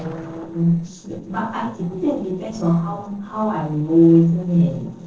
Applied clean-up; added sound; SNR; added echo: neural separator model SepFormer DNS4.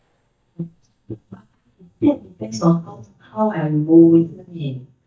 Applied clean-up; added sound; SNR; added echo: neural mask model DeepFilterNet 3.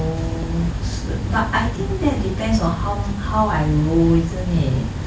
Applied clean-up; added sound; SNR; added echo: none; none; none; none.